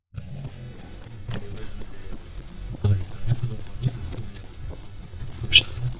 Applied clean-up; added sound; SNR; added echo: neural mask model DeepFilterNet 3.